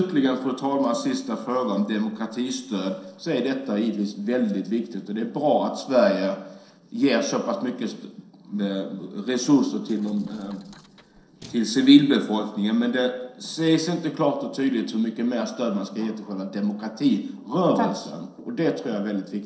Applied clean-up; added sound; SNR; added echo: neural separator model SepFormer DNS4.